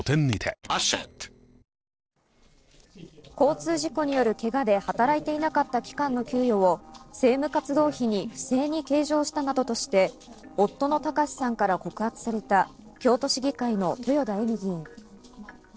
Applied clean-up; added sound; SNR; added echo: neural separator model SepFormer DNS4.